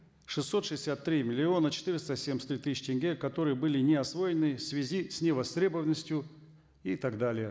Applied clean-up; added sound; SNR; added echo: none; none; none; none.